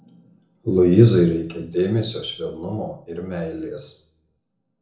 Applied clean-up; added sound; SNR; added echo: none; none; none; reverberation time 0.5 s.